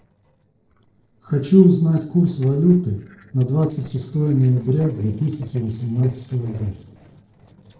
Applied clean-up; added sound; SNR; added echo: neural separator model SepFormer DNS4.